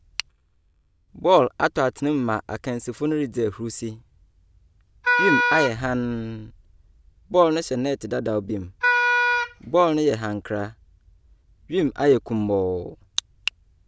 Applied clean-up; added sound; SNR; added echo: none; Wind instrument, woodwind instrument; -2 dB; none.